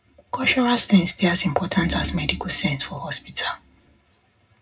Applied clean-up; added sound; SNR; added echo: none; Organ; 12 dB; reverberation time 0.2 s.